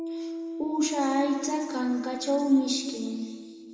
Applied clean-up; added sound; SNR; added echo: none; Piano; 10 dB; reverberation time 2.0 s.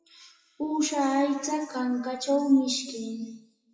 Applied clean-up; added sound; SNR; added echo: classical method WPE with log-MMSE.